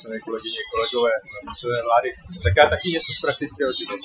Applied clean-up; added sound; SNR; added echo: classical method Wiener filter.